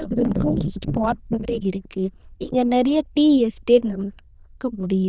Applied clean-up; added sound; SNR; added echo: neural diffusion model UNIVERSE++.